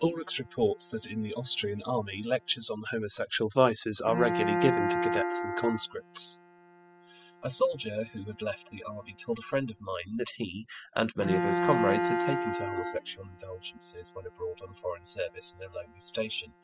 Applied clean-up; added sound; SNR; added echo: classical method spectral subtraction.